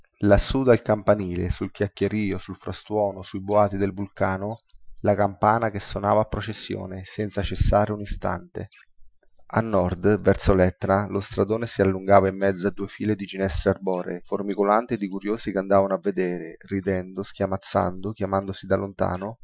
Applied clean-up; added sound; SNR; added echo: classical method Wiener filter.